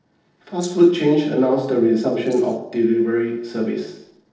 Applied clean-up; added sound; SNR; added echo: neural separator model SepFormer DNS4.